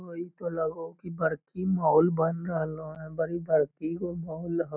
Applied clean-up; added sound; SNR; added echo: none; none; none; none.